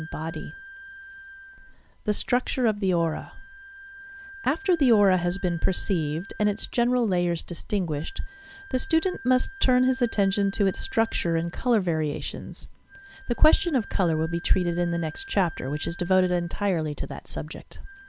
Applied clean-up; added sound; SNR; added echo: none; Wind instrument, woodwind instrument; 20 dB; none.